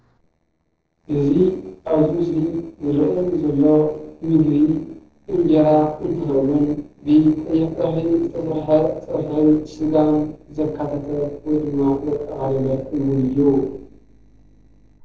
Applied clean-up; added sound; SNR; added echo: neural separator model SepFormer DNS4.